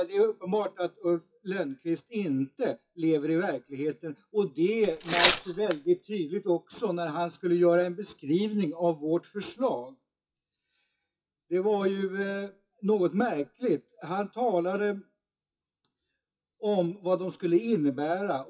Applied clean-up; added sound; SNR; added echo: classical method WPE with log-MMSE.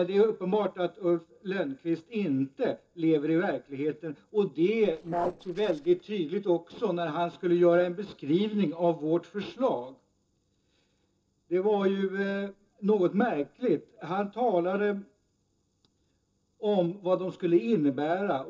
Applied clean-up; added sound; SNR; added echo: neural separator model SepFormer DNS4.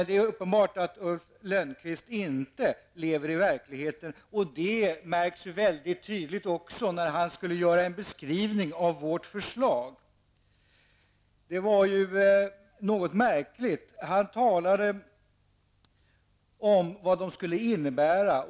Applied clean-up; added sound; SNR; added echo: none; none; none; none.